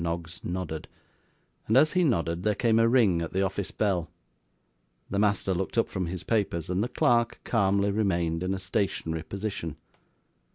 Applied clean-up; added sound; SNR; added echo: none; none; none; none.